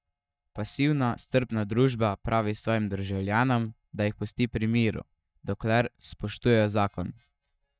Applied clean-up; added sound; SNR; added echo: neural mask model DeepFilterNet 3.